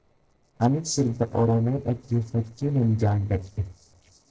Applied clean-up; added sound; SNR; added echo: neural separator model SepFormer DNS4.